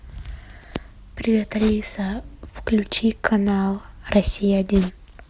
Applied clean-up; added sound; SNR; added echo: none; none; none; none.